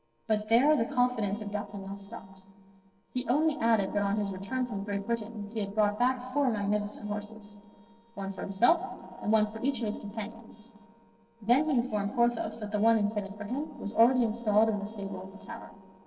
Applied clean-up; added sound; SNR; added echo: neural separator model SepFormer DNS4.